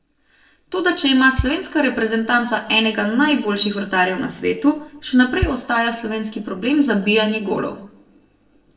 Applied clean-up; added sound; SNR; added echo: neural separator model SepFormer DNS4.